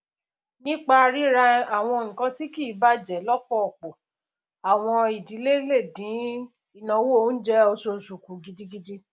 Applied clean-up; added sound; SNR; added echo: none; none; none; none.